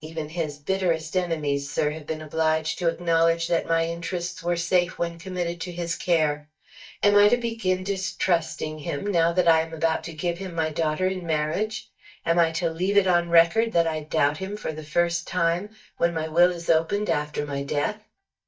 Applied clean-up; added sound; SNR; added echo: neural mask model DeepFilterNet 3.